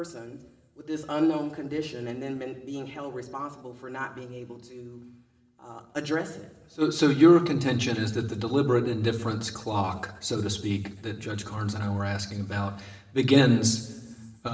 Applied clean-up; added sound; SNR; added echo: none; none; none; reverberation time 1.2 s.